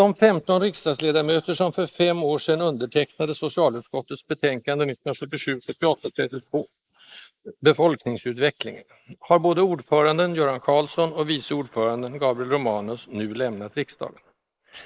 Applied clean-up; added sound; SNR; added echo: neural mask model Resemble Enhance denoiser.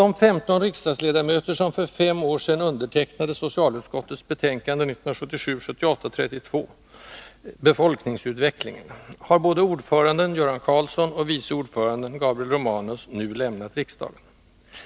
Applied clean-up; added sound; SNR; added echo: none; none; none; none.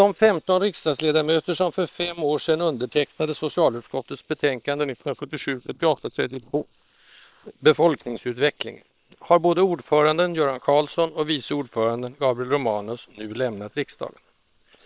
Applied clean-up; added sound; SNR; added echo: neural separator model SepFormer WHAM!.